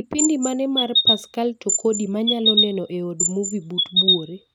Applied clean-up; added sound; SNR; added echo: none; Chirp, tweet; -1 dB; none.